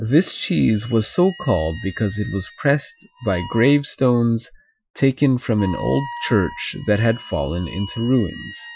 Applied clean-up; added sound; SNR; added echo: classical method Wiener filter.